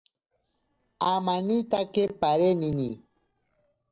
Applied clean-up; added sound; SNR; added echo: neural separator model SepFormer DNS4.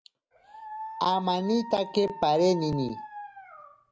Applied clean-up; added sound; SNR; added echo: none; Dog; 13 dB; none.